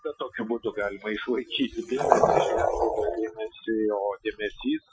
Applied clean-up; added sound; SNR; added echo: classical method Wiener filter.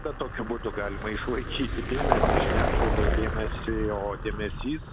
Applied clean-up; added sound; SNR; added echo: none; Vehicle; -4 dB; none.